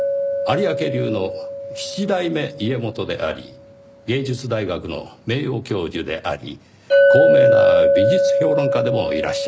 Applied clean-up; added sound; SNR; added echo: none; Chink, clink; -4 dB; none.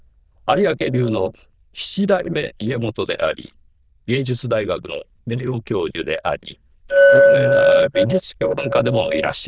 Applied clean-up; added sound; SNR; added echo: neural diffusion model UNIVERSE++.